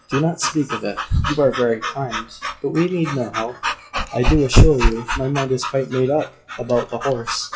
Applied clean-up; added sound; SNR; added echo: classical method WPE with log-MMSE.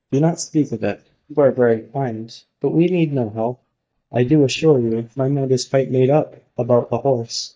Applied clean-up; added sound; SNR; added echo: neural mask model DeepFilterNet 3.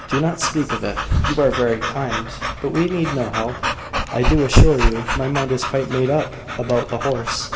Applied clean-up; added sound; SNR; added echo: none; Dog / Breathing; 1 dB; reverberation time 1.7 s.